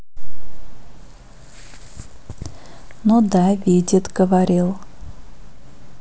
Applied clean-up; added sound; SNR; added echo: none; none; none; none.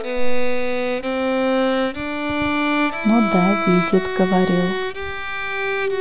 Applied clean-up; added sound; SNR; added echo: none; Bowed string instrument; 1 dB; none.